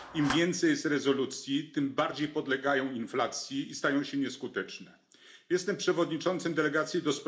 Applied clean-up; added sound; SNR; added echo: none; Clapping; 19 dB; reverberation time 0.4 s.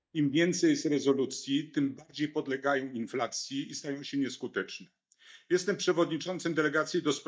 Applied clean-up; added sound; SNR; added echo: neural mask model DeepFilterNet 3.